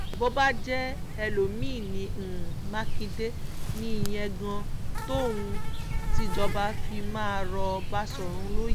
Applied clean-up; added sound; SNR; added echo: none; Insect; -5 dB; none.